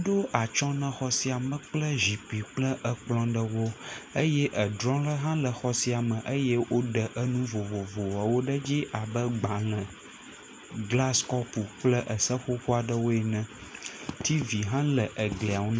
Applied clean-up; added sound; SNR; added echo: none; none; none; none.